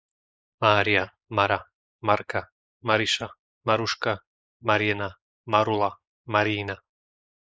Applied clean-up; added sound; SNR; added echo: neural mask model Resemble Enhance denoiser.